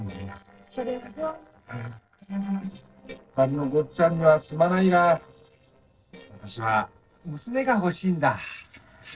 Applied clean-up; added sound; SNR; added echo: neural separator model SepFormer DNS4.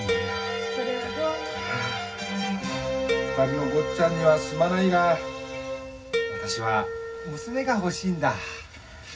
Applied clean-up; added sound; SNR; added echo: none; Harp; 7 dB; reverberation time 0.4 s.